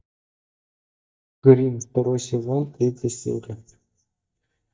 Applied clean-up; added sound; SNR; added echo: neural mask model DeepFilterNet 3.